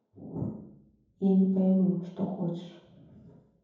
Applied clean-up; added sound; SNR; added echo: none; none; none; reverberation time 0.9 s.